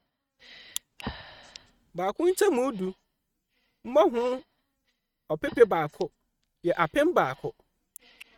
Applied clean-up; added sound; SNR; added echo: neural mask model RNNoise.